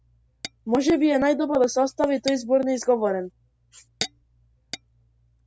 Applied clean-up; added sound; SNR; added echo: none; Tap / Glass; 17 dB; none.